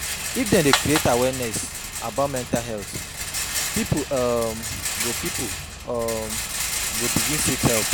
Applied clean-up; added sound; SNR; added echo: none; Rattle; 2 dB; none.